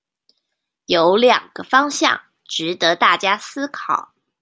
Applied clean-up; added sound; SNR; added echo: none; none; none; none.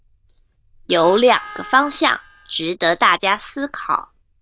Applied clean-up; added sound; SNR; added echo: neural diffusion model UNIVERSE++.